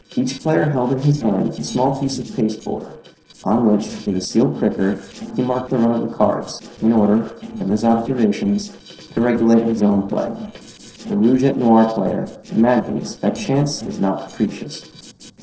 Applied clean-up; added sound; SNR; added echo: neural separator model SepFormer DNS4.